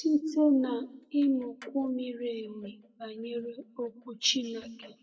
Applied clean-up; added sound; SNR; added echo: neural mask model DeepFilterNet 3.